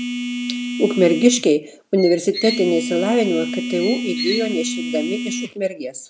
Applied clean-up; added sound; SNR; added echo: none; Squeak + Telephone; 6 dB; none.